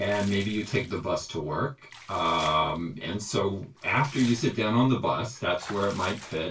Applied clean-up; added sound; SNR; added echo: none; Bathtub (filling or washing) / Water / Liquid; 19 dB; reverberation time 0.1 s.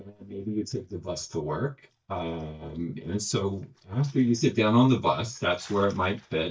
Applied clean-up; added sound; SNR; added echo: neural mask model DeepFilterNet 3.